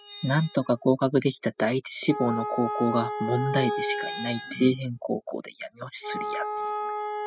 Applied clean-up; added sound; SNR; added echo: classical method spectral subtraction.